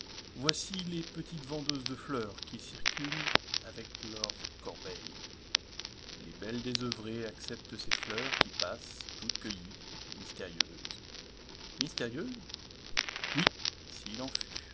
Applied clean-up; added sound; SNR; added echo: none; Crackle; -4 dB; none.